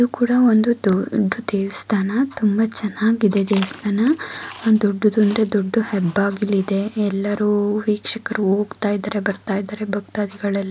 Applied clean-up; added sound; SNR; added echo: none; Chewing, mastication; 19 dB; none.